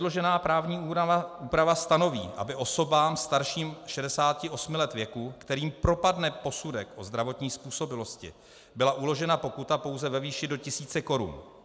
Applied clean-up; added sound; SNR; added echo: none; none; none; none.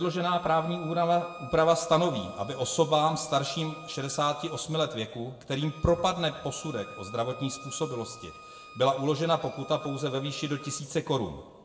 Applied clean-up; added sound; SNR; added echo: none; Bowed string instrument; 19 dB; reverberation time 0.6 s.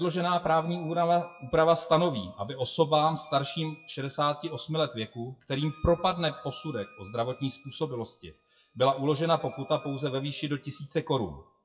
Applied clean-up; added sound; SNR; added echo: classical method WPE with log-MMSE.